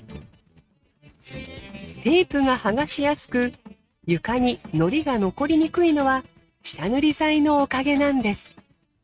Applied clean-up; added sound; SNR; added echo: neural mask model RNNoise.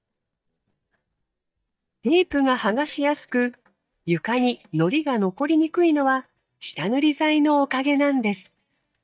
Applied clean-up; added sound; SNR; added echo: neural mask model DeepFilterNet 3.